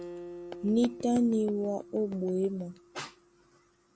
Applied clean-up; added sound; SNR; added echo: none; Acoustic guitar; 16 dB; none.